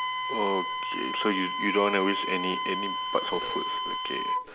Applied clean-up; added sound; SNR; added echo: none; Wind instrument, woodwind instrument; 1 dB; none.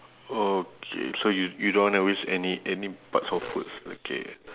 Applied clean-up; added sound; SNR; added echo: none; none; none; none.